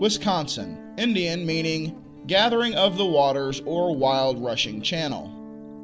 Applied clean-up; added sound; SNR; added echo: none; Guitar; 15 dB; none.